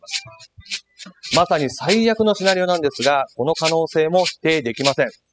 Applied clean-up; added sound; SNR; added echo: classical method spectral subtraction.